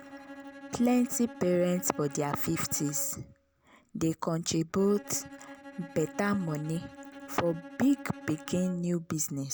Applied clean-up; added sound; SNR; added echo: none; Bowed string instrument; 17 dB; none.